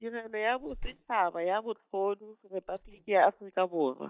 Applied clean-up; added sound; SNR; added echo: neural mask model DeepFilterNet 3.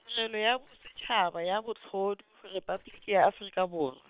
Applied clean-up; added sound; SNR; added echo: neural separator model SepFormer WHAM!.